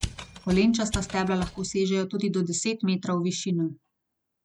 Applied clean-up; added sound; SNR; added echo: none; Mechanisms; 10 dB; none.